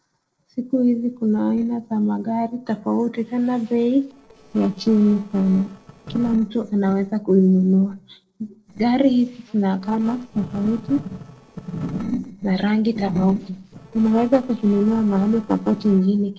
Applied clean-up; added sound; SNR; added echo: neural separator model SepFormer DNS4.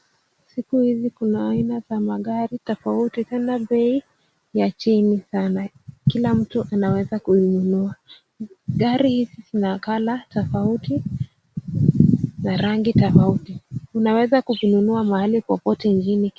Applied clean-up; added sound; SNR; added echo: none; none; none; none.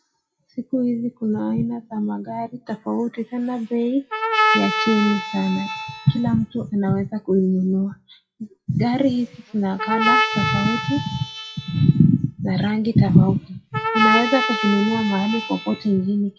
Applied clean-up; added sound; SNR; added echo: classical method WPE with log-MMSE.